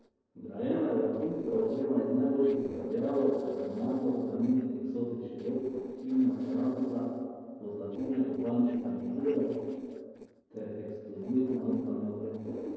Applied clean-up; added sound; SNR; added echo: neural separator model SepFormer DNS4.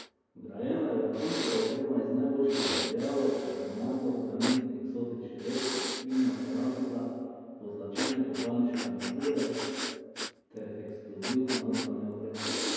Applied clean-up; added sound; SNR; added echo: none; Breathing; 7 dB; reverberation time 2.2 s.